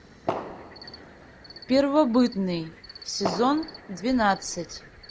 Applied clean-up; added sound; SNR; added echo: none; Cricket + Fireworks; 12 dB; none.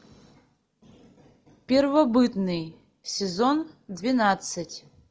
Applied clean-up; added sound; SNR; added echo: none; none; none; none.